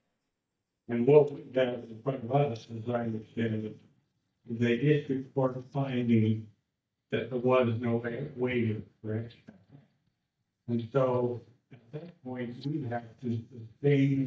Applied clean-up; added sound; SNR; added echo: neural mask model DeepFilterNet 3.